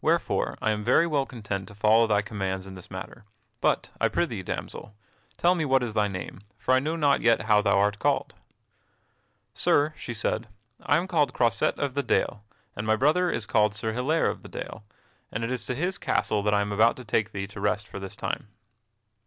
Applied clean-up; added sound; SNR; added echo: none; none; none; none.